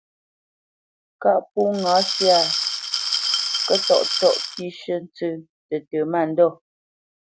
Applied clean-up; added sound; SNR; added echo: none; Glass; 1 dB; none.